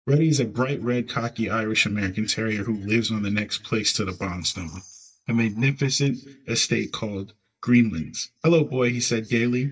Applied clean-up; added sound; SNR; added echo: neural mask model DeepFilterNet 3.